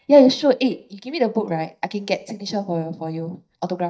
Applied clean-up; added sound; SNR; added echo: neural mask model DeepFilterNet 3.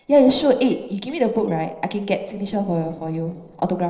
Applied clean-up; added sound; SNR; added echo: neural separator model SepFormer DNS4.